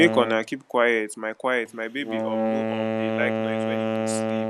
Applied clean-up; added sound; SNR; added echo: none; Wind instrument, woodwind instrument; 1 dB; none.